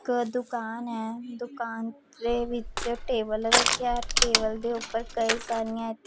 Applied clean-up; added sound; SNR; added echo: none; Crushing; -1 dB; none.